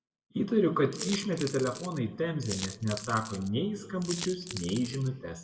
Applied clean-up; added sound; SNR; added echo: none; Coin (dropping); 10 dB; reverberation time 1.0 s.